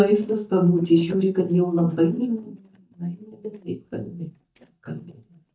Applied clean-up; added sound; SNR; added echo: neural mask model DeepFilterNet 3.